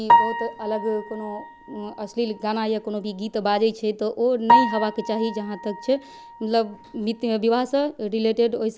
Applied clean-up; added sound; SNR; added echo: none; Piano; 1 dB; none.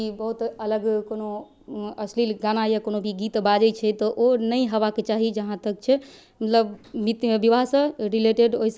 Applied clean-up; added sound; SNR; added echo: none; none; none; none.